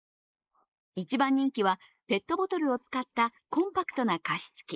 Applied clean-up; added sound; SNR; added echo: neural mask model Resemble Enhance denoiser.